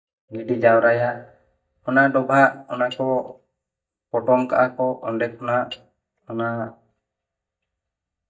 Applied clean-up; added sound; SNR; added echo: neural mask model DeepFilterNet 3.